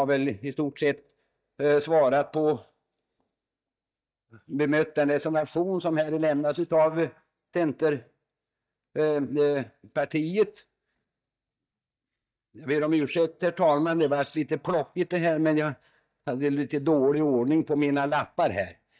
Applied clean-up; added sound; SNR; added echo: neural mask model DeepFilterNet 3.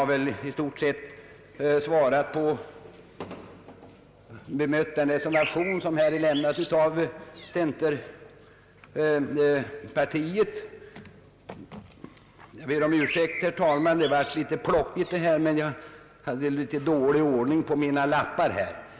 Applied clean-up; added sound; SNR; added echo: none; Bird; 12 dB; none.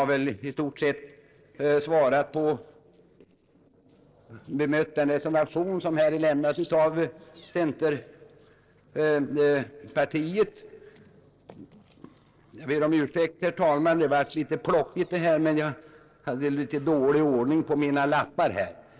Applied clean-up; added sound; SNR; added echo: neural separator model SepFormer DNS4.